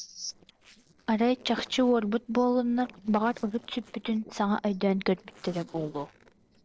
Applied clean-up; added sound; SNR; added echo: neural separator model SepFormer DNS4.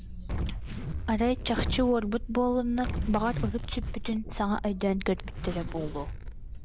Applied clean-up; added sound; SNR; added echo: none; Zipper (clothing) + Explosion; 4 dB; none.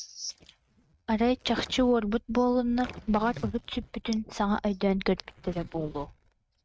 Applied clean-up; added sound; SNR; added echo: neural mask model RNNoise.